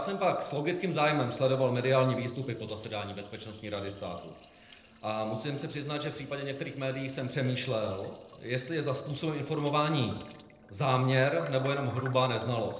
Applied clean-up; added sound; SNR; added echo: neural separator model SepFormer DNS4.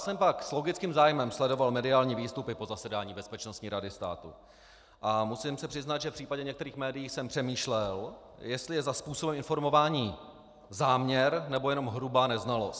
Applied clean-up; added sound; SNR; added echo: none; none; none; none.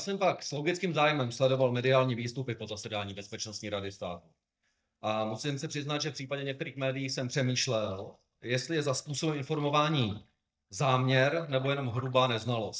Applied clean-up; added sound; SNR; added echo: neural mask model DeepFilterNet 3.